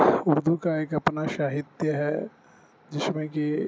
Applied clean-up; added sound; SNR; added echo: none; none; none; none.